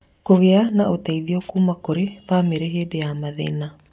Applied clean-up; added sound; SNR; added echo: none; none; none; none.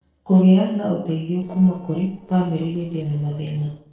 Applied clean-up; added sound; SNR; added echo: neural separator model SepFormer DNS4.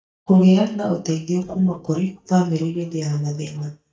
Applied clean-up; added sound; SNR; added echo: neural mask model DeepFilterNet 3.